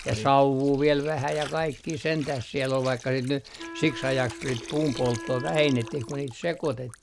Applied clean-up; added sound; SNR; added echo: none; Water + Wind instrument, woodwind instrument; 15 dB; none.